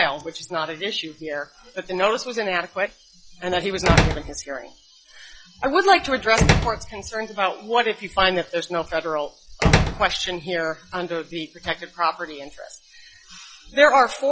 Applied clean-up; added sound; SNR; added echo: classical method log-MMSE.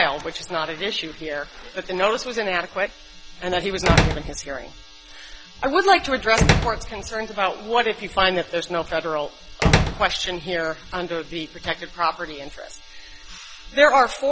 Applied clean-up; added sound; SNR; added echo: none; Slam; 1 dB; none.